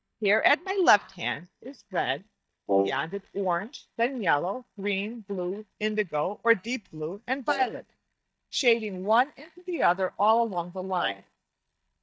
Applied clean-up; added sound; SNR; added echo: neural mask model DeepFilterNet 3.